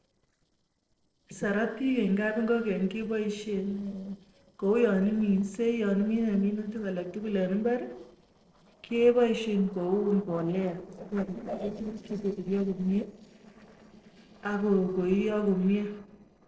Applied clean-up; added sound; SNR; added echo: neural separator model SepFormer DNS4.